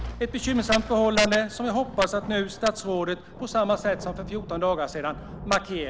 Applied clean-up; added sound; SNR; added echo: none; Bowed string instrument + Thunder; 14 dB; none.